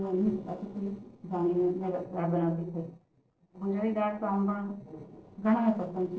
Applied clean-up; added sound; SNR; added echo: neural separator model SepFormer DNS4.